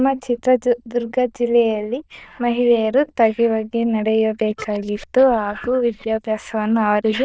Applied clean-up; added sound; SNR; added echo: neural diffusion model UNIVERSE++.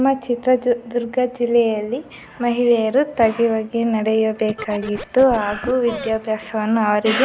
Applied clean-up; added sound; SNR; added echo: none; Scratching (performance technique); 13 dB; none.